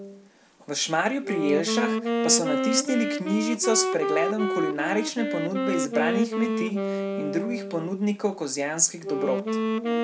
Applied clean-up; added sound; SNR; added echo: none; Wind instrument, woodwind instrument; 1 dB; none.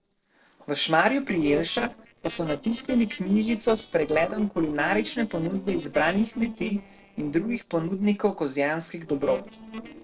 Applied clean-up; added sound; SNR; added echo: neural separator model SepFormer DNS4.